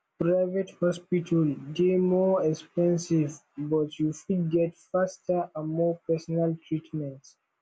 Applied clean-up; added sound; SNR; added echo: none; none; none; none.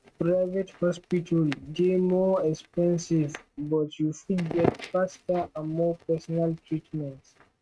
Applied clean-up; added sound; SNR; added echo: neural mask model RNNoise.